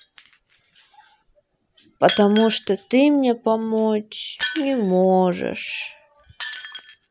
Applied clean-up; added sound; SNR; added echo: none; Shatter; 15 dB; none.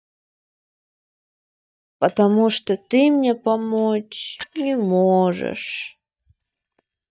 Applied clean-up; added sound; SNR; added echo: neural mask model DeepFilterNet 3.